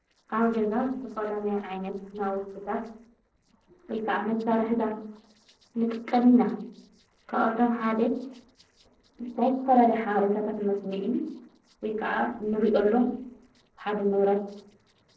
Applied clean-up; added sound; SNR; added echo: neural separator model SepFormer DNS4.